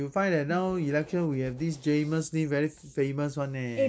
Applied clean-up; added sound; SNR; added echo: none; none; none; none.